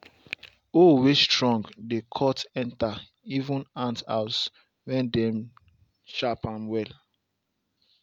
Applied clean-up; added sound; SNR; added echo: none; none; none; none.